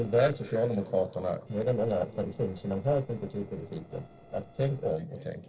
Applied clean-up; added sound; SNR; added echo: neural separator model SepFormer DNS4.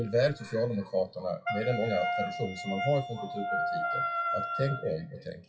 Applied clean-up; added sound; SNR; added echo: classical method WPE with log-MMSE.